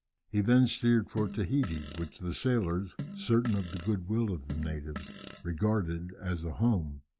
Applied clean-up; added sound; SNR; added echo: none; Fart; 13 dB; none.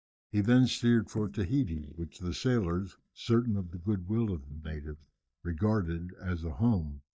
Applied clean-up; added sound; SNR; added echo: neural mask model DeepFilterNet 3.